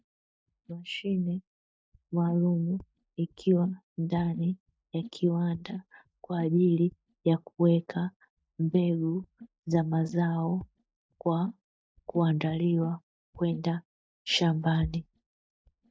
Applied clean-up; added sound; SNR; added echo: neural mask model DeepFilterNet 3.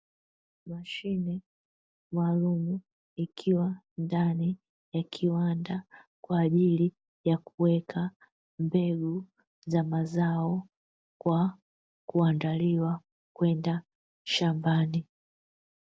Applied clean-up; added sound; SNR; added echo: none; none; none; none.